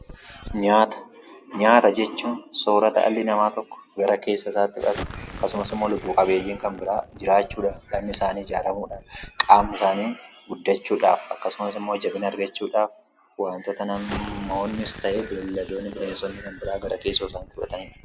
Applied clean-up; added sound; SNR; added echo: none; Explosion; 18 dB; none.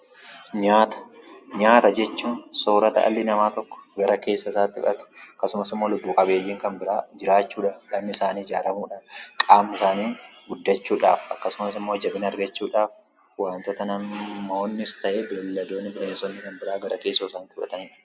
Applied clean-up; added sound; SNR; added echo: none; none; none; none.